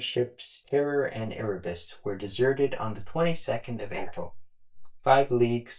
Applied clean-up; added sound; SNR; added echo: neural mask model DeepFilterNet 3.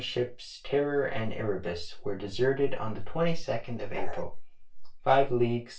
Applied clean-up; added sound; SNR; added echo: neural separator model SepFormer DNS4.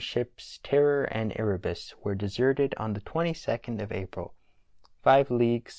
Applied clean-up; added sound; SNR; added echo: none; none; none; none.